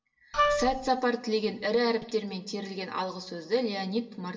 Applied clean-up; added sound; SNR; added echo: none; Wind instrument, woodwind instrument; -2 dB; reverberation time 1.3 s.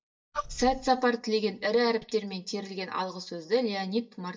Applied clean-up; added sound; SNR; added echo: neural mask model DeepFilterNet 3.